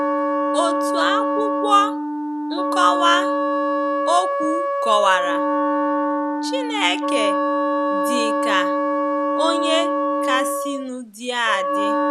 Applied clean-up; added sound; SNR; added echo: none; Wind instrument, woodwind instrument + Wind instrument, woodwind instrument; -3 dB; none.